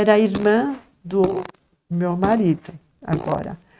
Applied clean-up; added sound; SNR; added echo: neural mask model RNNoise.